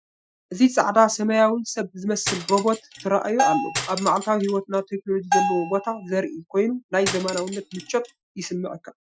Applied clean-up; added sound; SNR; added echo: classical method Wiener filter.